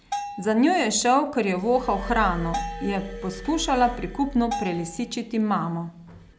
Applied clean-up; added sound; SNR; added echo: none; Glass + Bell; 11 dB; none.